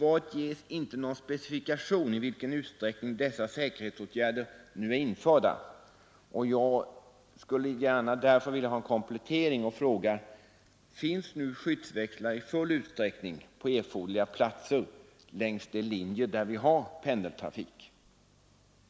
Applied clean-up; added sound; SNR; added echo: none; none; none; none.